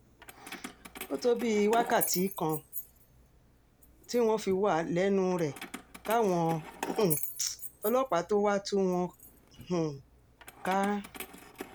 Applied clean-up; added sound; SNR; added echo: none; Keys jangling; 11 dB; none.